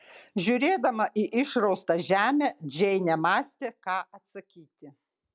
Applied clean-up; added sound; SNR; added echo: none; none; none; none.